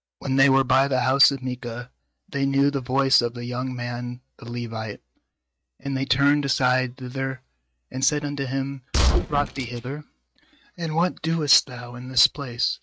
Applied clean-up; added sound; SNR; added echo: neural mask model RNNoise.